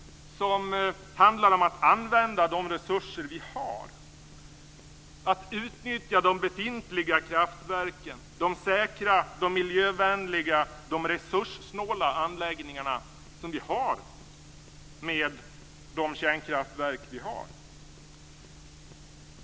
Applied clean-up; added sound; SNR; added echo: none; none; none; none.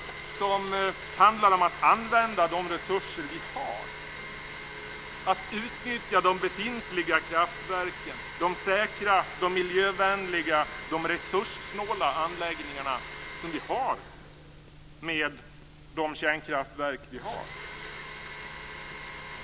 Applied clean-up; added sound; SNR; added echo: none; Domestic sounds, home sounds; 11 dB; none.